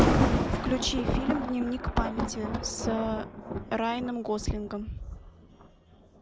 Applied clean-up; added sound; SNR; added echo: none; Thunder; -1 dB; none.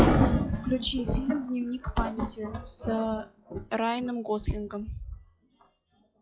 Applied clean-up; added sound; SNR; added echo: classical method log-MMSE.